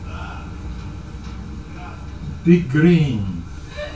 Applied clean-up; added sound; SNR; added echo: none; none; none; reverberation time 0.1 s.